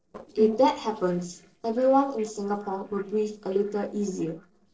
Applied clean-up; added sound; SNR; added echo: neural separator model SepFormer DNS4.